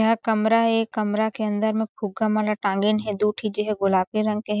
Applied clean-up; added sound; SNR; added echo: none; none; none; none.